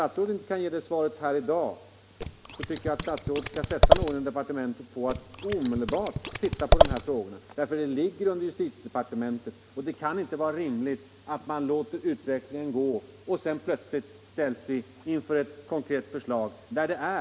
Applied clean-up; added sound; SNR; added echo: none; Scissors; -5 dB; none.